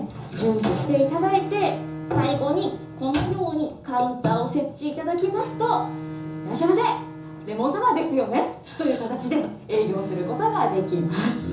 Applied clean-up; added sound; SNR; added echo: none; Bowed string instrument; 12 dB; reverberation time 0.7 s.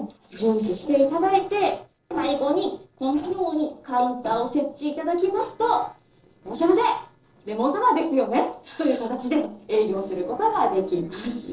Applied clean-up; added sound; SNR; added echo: neural separator model SepFormer DNS4.